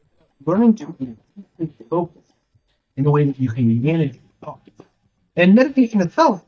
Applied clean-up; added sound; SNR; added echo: neural mask model DeepFilterNet 3.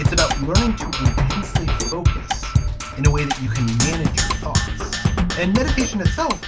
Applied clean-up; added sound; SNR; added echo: none; Percussion; -3 dB; reverberation time 0.2 s.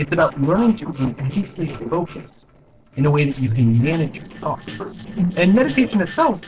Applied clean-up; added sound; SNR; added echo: neural separator model SepFormer DNS4.